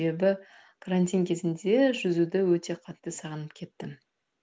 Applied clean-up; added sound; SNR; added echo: none; none; none; none.